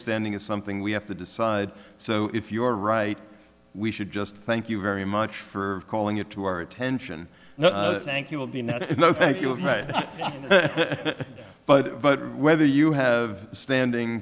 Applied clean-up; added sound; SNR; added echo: none; none; none; none.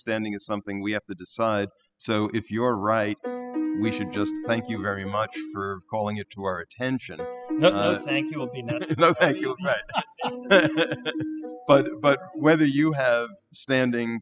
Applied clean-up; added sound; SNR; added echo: classical method spectral subtraction.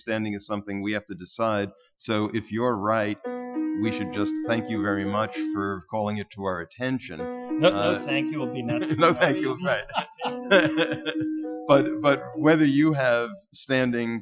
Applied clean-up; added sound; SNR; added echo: classical method Wiener filter.